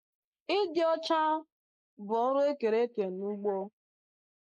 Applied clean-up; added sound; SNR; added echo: neural mask model Resemble Enhance denoiser.